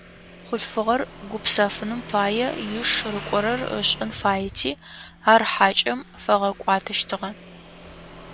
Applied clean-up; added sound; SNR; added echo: none; Motorcycle / Engine; 16 dB; none.